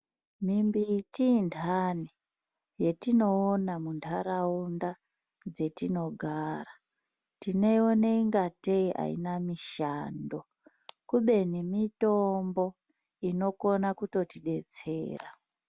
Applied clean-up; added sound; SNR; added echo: none; none; none; none.